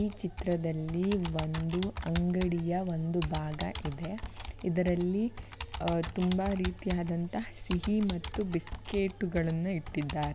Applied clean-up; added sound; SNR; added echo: none; Computer keyboard; 9 dB; none.